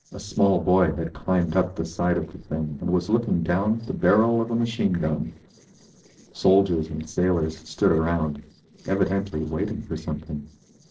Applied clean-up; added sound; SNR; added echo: neural separator model SepFormer DNS4.